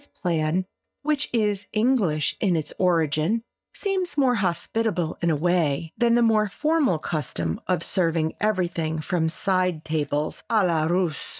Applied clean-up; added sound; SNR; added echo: neural mask model DeepFilterNet 3.